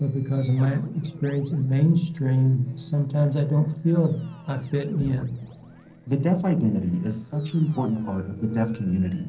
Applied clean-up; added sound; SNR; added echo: neural separator model SepFormer DNS4.